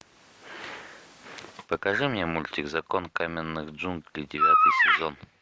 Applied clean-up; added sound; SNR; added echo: none; none; none; none.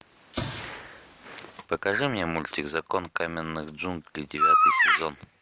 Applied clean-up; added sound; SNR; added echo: none; Explosion; 13 dB; none.